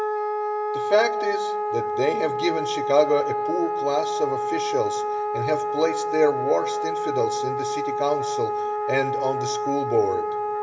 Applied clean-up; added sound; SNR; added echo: none; Wind instrument, woodwind instrument; 0 dB; reverberation time 2.7 s.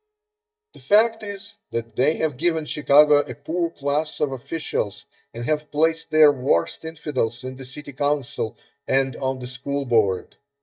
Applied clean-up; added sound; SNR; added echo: neural mask model DeepFilterNet 3.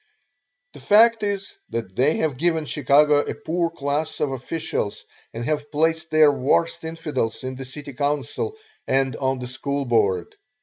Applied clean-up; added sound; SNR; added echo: none; none; none; none.